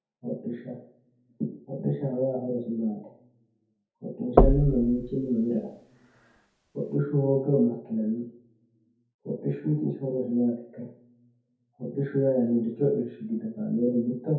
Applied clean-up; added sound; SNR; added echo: none; Knock; -2 dB; reverberation time 0.6 s.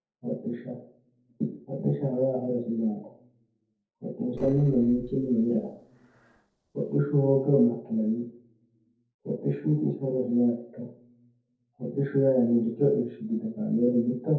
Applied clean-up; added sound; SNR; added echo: neural separator model SepFormer DNS4.